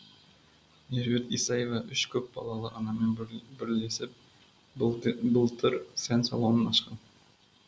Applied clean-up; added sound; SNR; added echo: none; none; none; none.